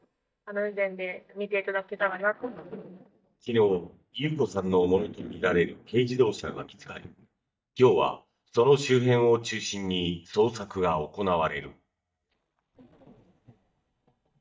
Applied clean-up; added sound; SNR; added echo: neural mask model DeepFilterNet 3.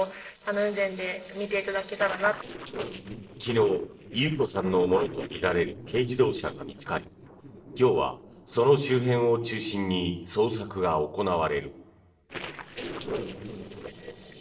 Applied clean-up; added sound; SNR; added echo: neural separator model SepFormer DNS4.